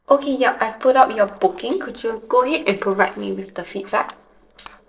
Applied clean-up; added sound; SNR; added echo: neural separator model SepFormer DNS4.